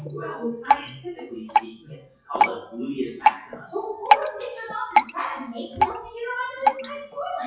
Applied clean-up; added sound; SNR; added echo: classical method WPE with log-MMSE.